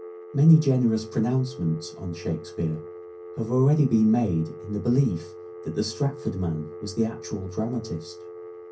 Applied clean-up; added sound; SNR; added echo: none; Telephone; 15 dB; reverberation time 0.3 s.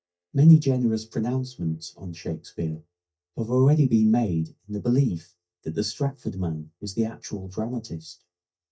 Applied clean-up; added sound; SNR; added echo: neural mask model DeepFilterNet 3.